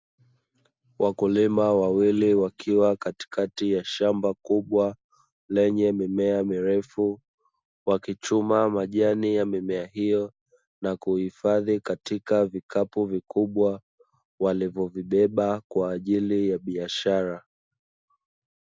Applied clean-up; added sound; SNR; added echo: none; none; none; none.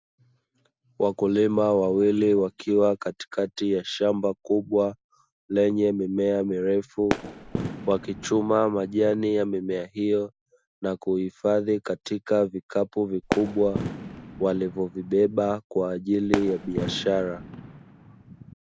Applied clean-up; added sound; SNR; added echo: none; Fireworks; 9 dB; none.